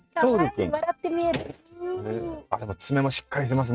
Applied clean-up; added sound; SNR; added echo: neural mask model RNNoise.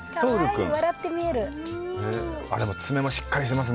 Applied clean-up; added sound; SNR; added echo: none; none; none; none.